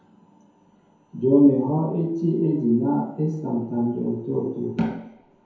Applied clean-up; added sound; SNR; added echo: none; none; none; reverberation time 0.9 s.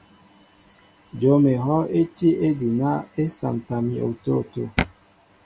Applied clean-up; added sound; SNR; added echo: none; none; none; none.